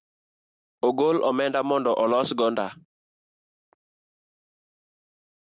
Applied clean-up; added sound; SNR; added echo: none; none; none; none.